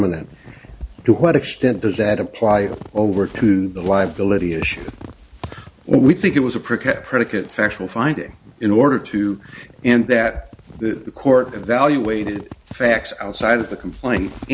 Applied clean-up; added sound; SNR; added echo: none; Squeak / Walk, footsteps; 18 dB; none.